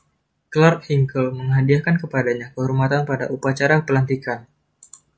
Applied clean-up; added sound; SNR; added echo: none; none; none; none.